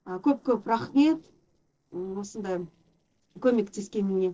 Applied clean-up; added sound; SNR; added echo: neural separator model SepFormer DNS4.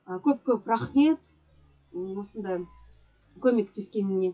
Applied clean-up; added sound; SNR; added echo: classical method WPE with log-MMSE.